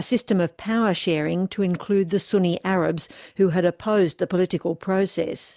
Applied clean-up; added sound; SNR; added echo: none; none; none; none.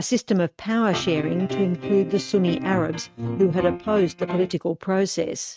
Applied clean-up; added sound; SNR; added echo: neural mask model RNNoise.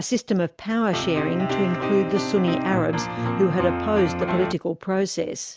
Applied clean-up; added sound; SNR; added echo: none; Piano; 3 dB; none.